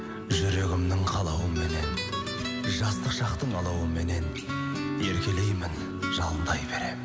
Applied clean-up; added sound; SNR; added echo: none; none; none; none.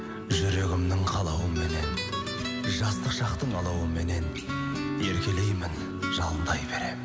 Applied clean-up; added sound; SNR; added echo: none; Bowed string instrument; 19 dB; none.